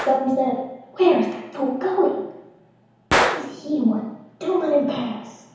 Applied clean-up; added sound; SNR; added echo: none; Gunshot, gunfire; 7 dB; reverberation time 1.0 s.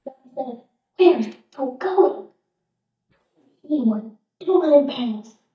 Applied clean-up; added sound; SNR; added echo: neural mask model DeepFilterNet 3.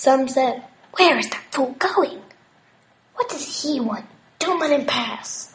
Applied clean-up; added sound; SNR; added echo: none; none; none; none.